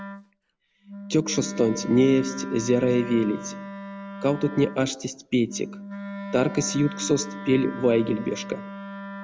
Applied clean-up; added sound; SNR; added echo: none; Wind instrument, woodwind instrument; 12 dB; none.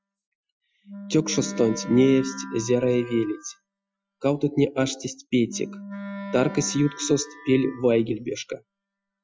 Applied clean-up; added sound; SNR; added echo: classical method Wiener filter.